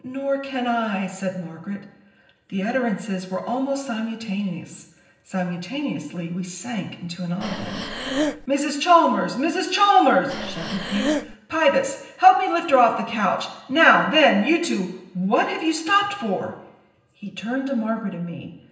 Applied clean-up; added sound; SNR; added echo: none; Breathing; 5 dB; reverberation time 0.9 s.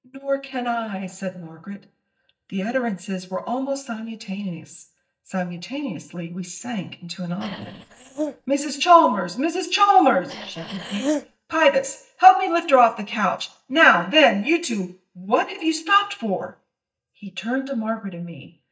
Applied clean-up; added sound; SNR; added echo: neural mask model DeepFilterNet 3.